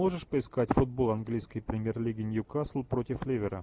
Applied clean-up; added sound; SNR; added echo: none; none; none; none.